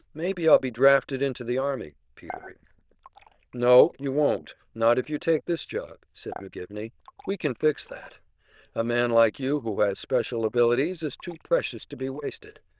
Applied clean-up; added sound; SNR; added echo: neural diffusion model UNIVERSE++.